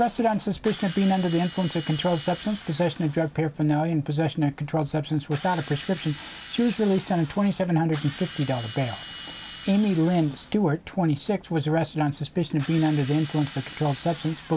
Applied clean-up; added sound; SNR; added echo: none; Drill; 18 dB; none.